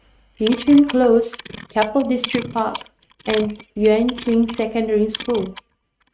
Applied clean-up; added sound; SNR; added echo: neural mask model RNNoise.